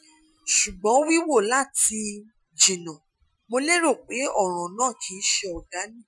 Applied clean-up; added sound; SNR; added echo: classical method Wiener filter.